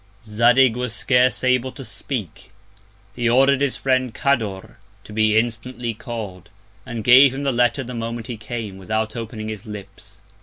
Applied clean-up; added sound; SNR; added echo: none; none; none; none.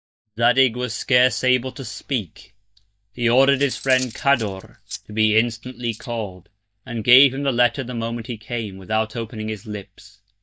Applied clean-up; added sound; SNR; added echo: neural mask model DeepFilterNet 3.